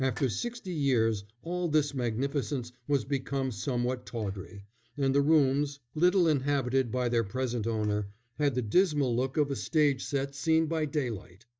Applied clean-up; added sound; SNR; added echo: neural mask model DeepFilterNet 3.